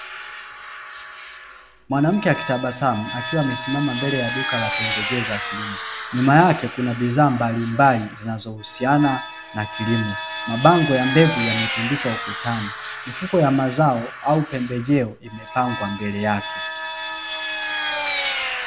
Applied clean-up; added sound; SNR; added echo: none; Vehicle; 7 dB; none.